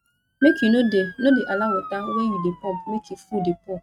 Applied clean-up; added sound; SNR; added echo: neural mask model RNNoise.